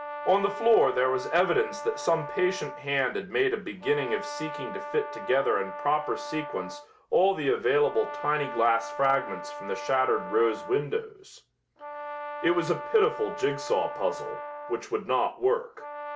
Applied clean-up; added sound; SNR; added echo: none; Brass instrument; 11 dB; none.